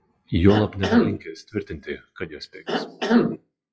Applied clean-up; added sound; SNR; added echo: classical method WPE with log-MMSE.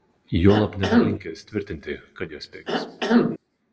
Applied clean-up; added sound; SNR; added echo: none; Cough; -3 dB; reverberation time 1.0 s.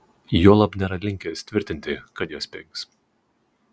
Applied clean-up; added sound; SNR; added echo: none; none; none; none.